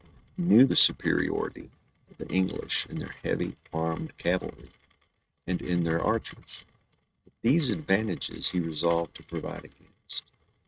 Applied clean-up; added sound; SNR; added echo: neural mask model RNNoise.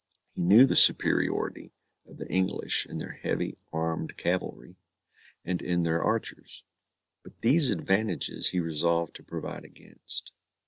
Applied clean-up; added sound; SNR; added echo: none; none; none; none.